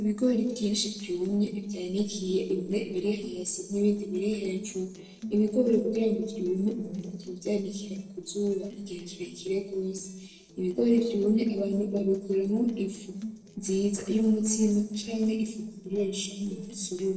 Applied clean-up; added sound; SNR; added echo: neural separator model SepFormer DNS4.